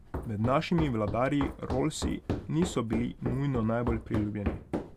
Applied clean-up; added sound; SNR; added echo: none; Run; 6 dB; none.